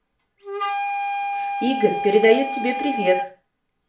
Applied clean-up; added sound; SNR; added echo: none; Wind instrument, woodwind instrument; 4 dB; reverberation time 0.4 s.